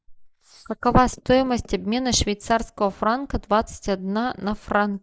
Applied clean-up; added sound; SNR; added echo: neural mask model Resemble Enhance denoiser.